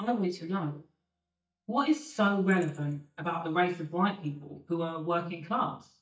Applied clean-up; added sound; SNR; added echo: neural mask model DeepFilterNet 3.